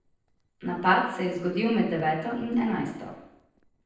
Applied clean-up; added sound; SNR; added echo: neural separator model SepFormer DNS4.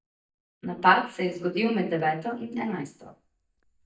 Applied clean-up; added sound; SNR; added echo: neural mask model DeepFilterNet 3.